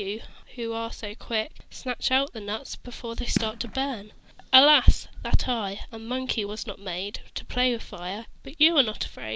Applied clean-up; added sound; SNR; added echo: none; Fireworks; 10 dB; none.